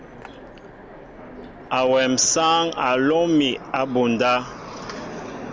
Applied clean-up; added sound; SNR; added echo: none; Train; 17 dB; none.